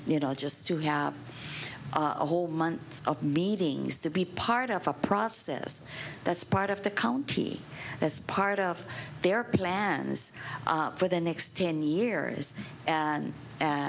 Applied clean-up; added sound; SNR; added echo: none; none; none; none.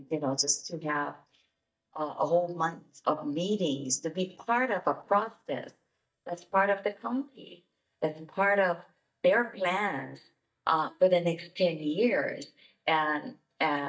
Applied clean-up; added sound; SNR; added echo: neural mask model DeepFilterNet 3.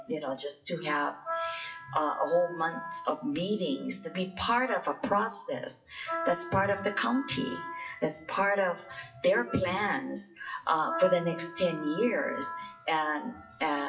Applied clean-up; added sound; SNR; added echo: classical method WPE with log-MMSE.